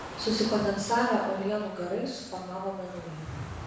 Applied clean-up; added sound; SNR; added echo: none; Waves, surf; 14 dB; reverberation time 1.0 s.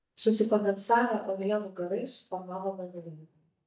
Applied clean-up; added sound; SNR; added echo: neural mask model DeepFilterNet 3.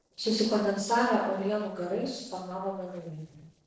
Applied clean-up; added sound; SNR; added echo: neural separator model SepFormer DNS4.